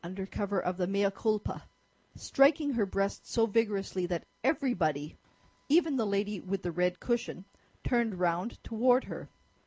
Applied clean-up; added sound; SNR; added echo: none; none; none; none.